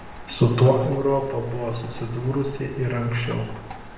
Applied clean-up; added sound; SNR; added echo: none; Rain; 14 dB; reverberation time 1.0 s.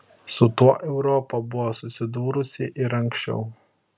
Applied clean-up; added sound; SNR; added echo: none; none; none; none.